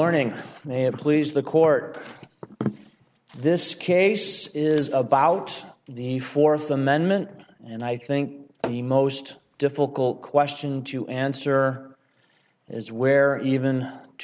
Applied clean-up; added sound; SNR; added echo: none; Tap / Hammer; 13 dB; none.